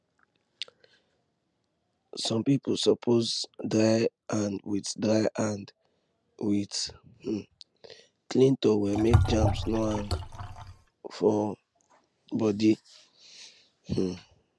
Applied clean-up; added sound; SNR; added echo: none; Liquid; 0 dB; none.